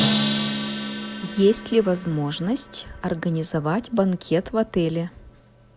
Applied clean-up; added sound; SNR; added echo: none; Drum + Gong; 4 dB; none.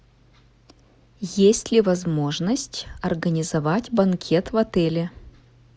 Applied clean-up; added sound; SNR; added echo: none; none; none; none.